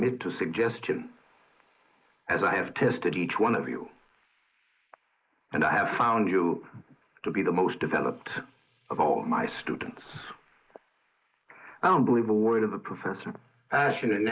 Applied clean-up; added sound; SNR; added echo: neural mask model Resemble Enhance denoiser.